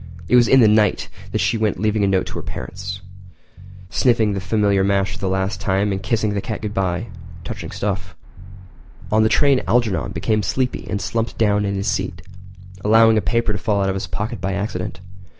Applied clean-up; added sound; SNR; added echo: none; Car + Bass guitar; 16 dB; none.